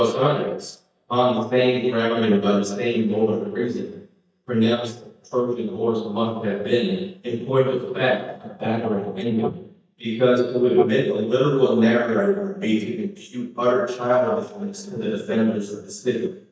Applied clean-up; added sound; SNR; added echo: neural mask model DeepFilterNet 3.